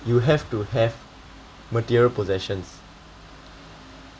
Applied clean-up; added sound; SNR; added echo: none; none; none; none.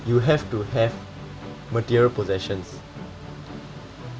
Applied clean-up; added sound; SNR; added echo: none; Musical instrument; 13 dB; none.